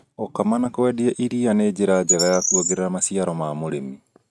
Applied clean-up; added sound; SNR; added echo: neural mask model RNNoise.